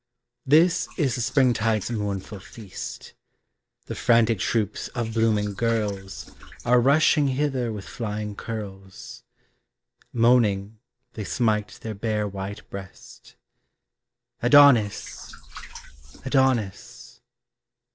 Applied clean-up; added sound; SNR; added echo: neural separator model SepFormer DNS4.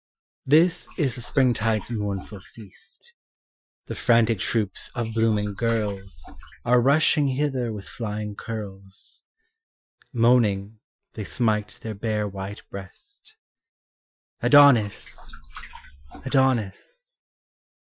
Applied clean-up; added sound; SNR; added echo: classical method Wiener filter.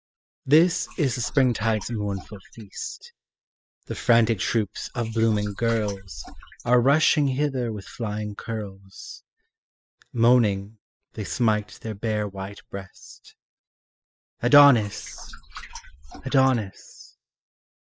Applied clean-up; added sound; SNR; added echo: classical method spectral subtraction.